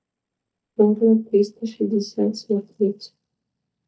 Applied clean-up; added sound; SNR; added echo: neural mask model DeepFilterNet 3.